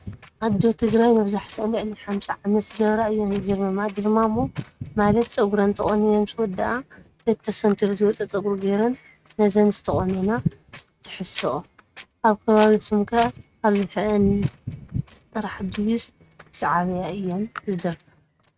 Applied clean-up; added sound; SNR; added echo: neural mask model RNNoise.